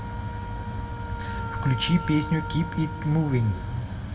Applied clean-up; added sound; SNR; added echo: none; Wind instrument, woodwind instrument; 12 dB; reverberation time 0.8 s.